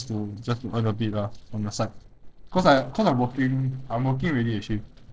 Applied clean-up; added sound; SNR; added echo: neural separator model SepFormer DNS4.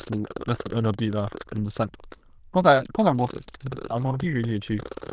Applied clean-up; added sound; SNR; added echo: neural diffusion model UNIVERSE++.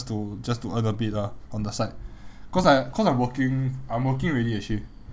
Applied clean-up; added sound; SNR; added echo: none; none; none; none.